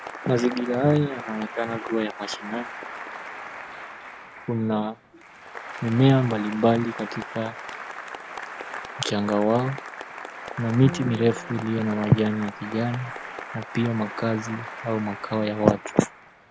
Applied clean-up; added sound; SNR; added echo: none; Applause + Bowed string instrument; 11 dB; none.